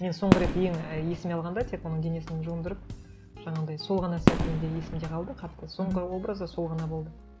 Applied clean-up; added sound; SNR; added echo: none; Fireworks; 1 dB; none.